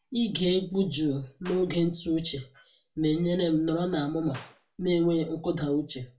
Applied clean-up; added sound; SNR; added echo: none; Clapping; 19 dB; reverberation time 0.2 s.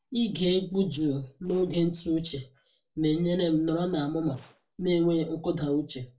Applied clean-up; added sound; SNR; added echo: neural separator model SepFormer DNS4.